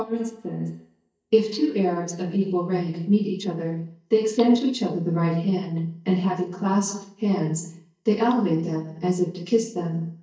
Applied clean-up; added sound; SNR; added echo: neural mask model DeepFilterNet 3.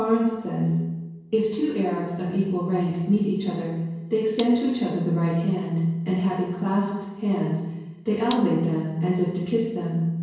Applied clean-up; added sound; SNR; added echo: none; Gunshot, gunfire; 17 dB; reverberation time 1.0 s.